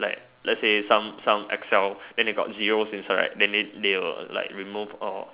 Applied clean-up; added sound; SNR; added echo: none; none; none; none.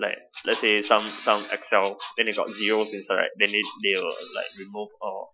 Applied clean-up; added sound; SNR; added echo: classical method Wiener filter.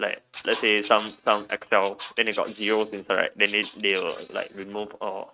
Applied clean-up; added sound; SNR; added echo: neural mask model RNNoise.